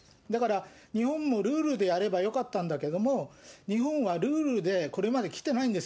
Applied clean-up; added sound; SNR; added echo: none; none; none; none.